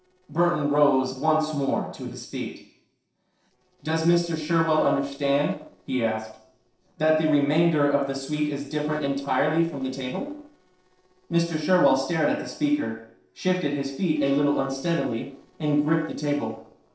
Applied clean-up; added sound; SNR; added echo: neural separator model SepFormer DNS4.